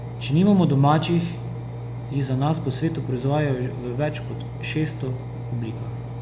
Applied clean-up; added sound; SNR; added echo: none; Engine; 8 dB; none.